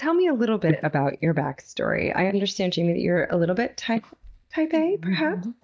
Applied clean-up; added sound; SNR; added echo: neural mask model DeepFilterNet 3.